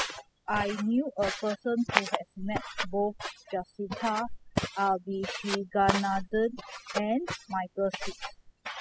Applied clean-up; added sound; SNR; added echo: classical method spectral subtraction.